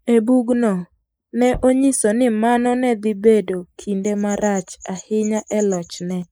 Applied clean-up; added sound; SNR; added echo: neural mask model Resemble Enhance denoiser.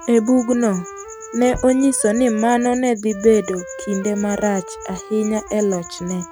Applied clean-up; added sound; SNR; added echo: none; Wind instrument, woodwind instrument + Tap / Bass drum; 16 dB; none.